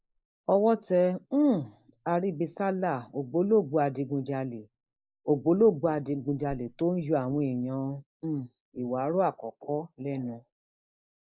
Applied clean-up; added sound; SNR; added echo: neural mask model Resemble Enhance denoiser.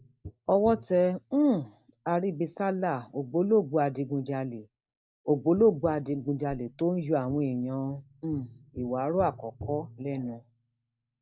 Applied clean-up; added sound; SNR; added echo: neural mask model RNNoise.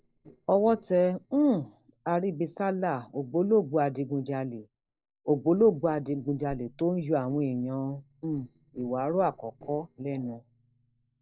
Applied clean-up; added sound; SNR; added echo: neural separator model SepFormer DNS4.